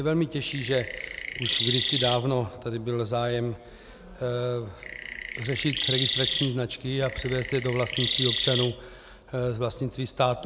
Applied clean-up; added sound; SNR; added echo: none; Chirp, tweet; 1 dB; none.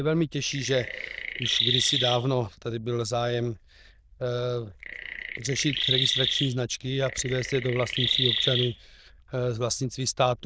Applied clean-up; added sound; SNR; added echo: neural diffusion model UNIVERSE++.